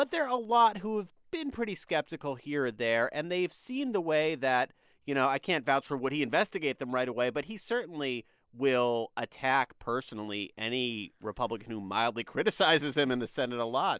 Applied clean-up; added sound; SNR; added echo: none; none; none; none.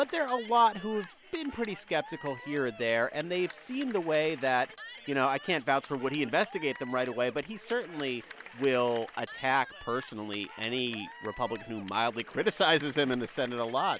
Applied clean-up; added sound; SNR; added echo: none; Cheering / Clapping; 17 dB; none.